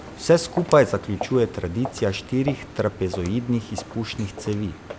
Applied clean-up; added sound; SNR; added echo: none; Walk, footsteps; 13 dB; none.